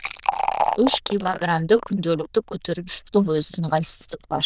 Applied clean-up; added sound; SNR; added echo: neural diffusion model UNIVERSE++.